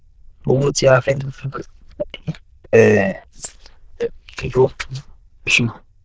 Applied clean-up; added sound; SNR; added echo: neural diffusion model UNIVERSE++.